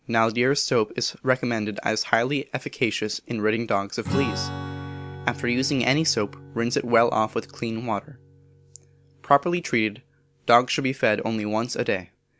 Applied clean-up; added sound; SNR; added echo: none; Strum; 14 dB; none.